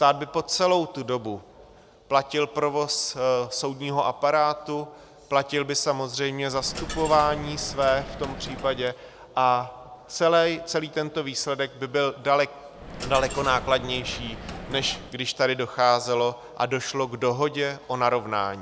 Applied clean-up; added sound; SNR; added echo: none; Coin (dropping); 11 dB; none.